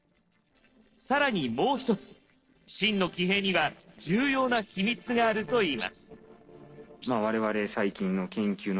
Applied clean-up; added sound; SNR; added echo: neural separator model SepFormer DNS4.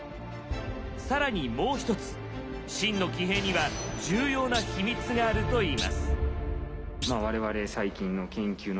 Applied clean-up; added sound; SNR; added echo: none; Thump, thud; 13 dB; none.